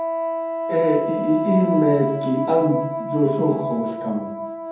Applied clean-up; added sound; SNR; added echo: none; Wind instrument, woodwind instrument; 4 dB; reverberation time 0.5 s.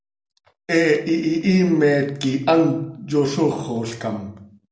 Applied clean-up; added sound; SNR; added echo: none; none; none; none.